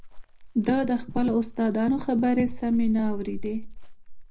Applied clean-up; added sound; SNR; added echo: none; Chirp, tweet; 8 dB; reverberation time 0.4 s.